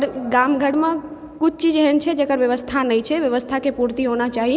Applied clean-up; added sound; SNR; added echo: none; none; none; none.